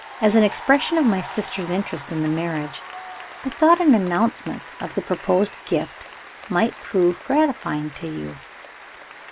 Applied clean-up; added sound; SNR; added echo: none; Applause / Cheering; 15 dB; none.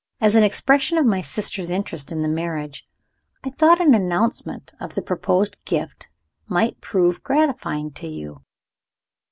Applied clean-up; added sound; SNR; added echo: none; none; none; none.